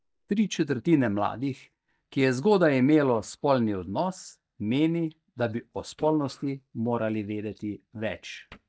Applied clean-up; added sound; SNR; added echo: neural mask model DeepFilterNet 3.